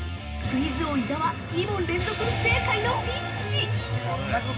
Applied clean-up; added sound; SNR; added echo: none; Bark; 15 dB; reverberation time 0.4 s.